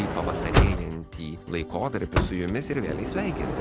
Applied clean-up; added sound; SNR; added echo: none; Sliding door / Motor vehicle (road); -2 dB; none.